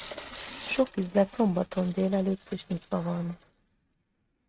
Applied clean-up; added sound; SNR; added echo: neural mask model RNNoise.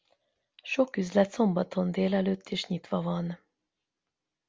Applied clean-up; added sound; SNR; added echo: none; none; none; none.